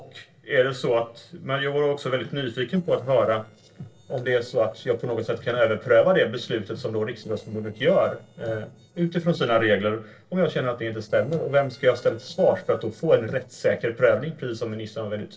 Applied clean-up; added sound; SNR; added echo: neural separator model SepFormer DNS4.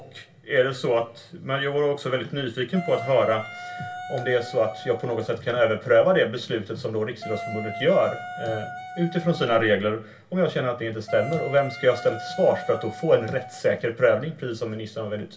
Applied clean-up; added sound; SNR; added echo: none; Wind instrument, woodwind instrument; 12 dB; reverberation time 0.2 s.